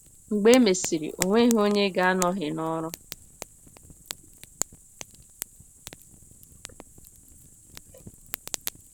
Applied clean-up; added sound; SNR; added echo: none; Fire; 13 dB; none.